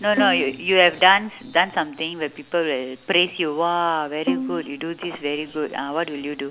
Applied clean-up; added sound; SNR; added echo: none; Bowed string instrument; 8 dB; none.